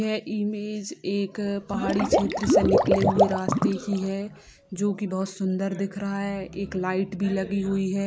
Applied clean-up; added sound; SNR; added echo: none; Water / Liquid; -2 dB; none.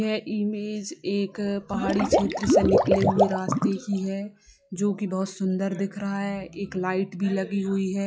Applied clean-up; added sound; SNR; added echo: classical method log-MMSE.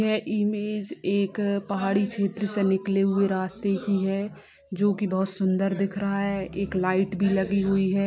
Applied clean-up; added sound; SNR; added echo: none; none; none; none.